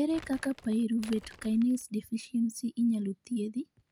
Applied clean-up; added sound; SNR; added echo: none; Crumpling, crinkling; 20 dB; none.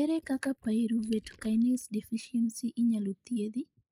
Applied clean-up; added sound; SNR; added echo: neural mask model Resemble Enhance denoiser.